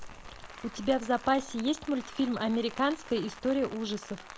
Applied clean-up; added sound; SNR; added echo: none; Rain; 15 dB; none.